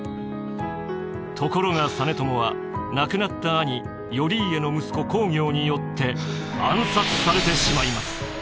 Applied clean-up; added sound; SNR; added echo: none; Breathing; 17 dB; none.